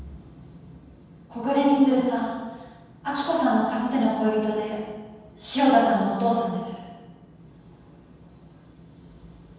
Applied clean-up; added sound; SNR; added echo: none; none; none; reverberation time 1.2 s.